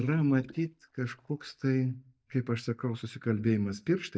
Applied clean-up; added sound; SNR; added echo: neural mask model DeepFilterNet 3.